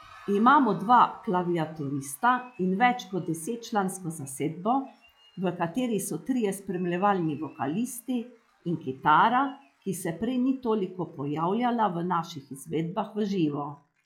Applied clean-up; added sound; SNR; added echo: classical method log-MMSE.